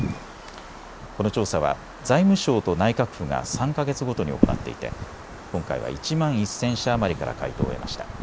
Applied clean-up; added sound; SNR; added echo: none; Wind; 7 dB; none.